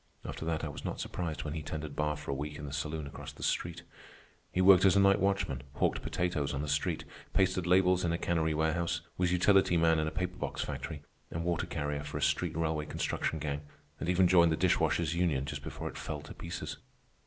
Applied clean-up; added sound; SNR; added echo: none; none; none; none.